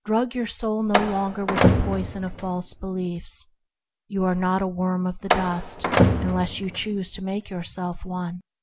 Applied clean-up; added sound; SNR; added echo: none; Slam; -1 dB; none.